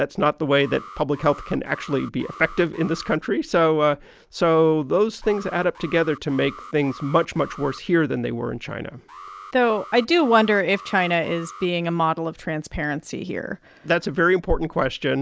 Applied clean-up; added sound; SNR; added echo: none; Alarm; 19 dB; none.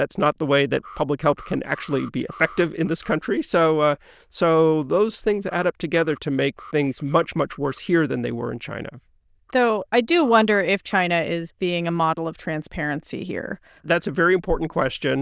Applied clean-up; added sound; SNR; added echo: neural diffusion model UNIVERSE++.